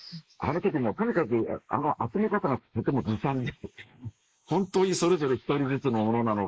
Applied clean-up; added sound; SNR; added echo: neural mask model Resemble Enhance denoiser.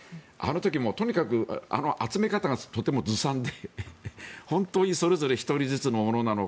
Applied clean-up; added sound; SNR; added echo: none; none; none; none.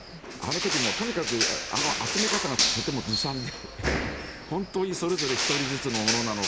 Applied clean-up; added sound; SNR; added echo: none; Crushing; -2 dB; none.